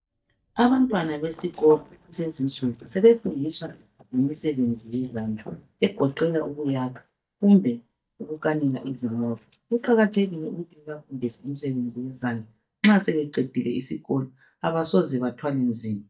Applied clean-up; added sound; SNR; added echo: neural mask model DeepFilterNet 3.